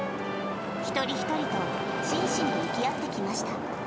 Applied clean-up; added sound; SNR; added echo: none; Traffic noise, roadway noise; 2 dB; none.